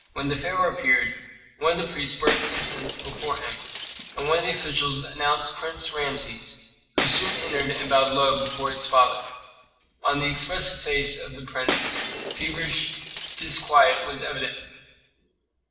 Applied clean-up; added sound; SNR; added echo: none; Shatter; 8 dB; reverberation time 1.2 s.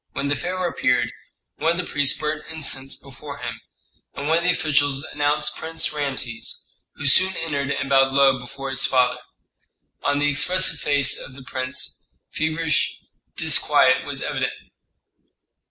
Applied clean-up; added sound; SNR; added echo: none; none; none; none.